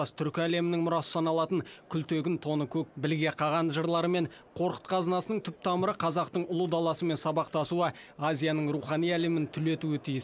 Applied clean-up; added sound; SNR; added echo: none; none; none; none.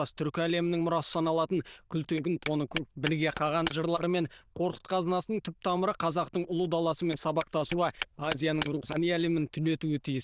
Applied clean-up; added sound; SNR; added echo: neural diffusion model UNIVERSE++.